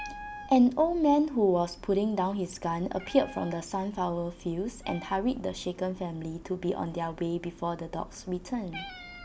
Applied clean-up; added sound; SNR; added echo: none; Meow; 19 dB; none.